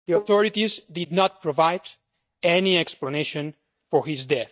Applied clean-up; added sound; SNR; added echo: neural mask model DeepFilterNet 3.